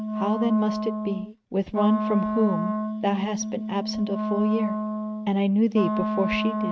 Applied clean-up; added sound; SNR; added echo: neural mask model RNNoise.